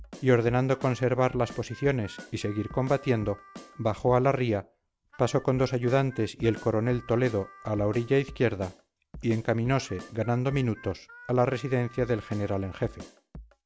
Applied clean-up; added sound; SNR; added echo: none; Harmonica + Drum kit; 19 dB; none.